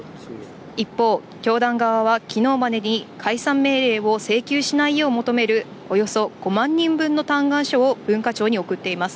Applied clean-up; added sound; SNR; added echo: none; none; none; none.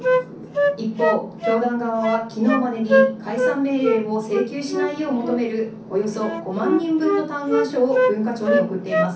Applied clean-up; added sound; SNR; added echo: none; Wind instrument, woodwind instrument; 0 dB; reverberation time 0.6 s.